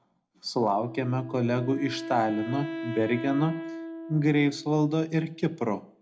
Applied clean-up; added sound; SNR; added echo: none; Wind instrument, woodwind instrument; 11 dB; reverberation time 0.2 s.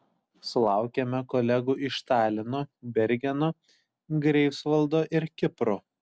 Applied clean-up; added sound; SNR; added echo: none; none; none; none.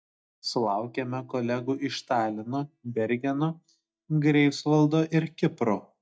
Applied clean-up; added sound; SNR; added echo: neural mask model DeepFilterNet 3.